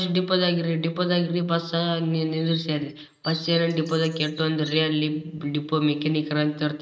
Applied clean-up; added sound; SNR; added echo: neural mask model RNNoise.